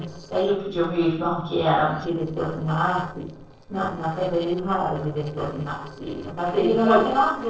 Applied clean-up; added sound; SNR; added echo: neural separator model SepFormer DNS4.